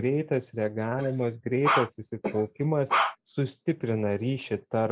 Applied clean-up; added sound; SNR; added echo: neural mask model Resemble Enhance denoiser.